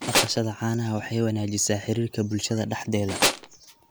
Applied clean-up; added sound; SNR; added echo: none; Tools; -2 dB; none.